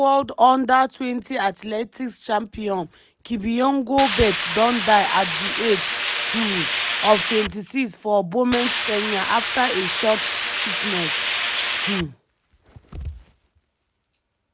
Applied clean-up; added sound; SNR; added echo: none; Hiss; 1 dB; none.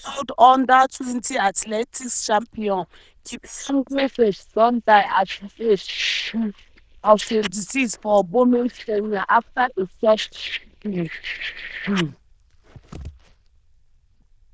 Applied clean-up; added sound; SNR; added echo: neural diffusion model UNIVERSE++.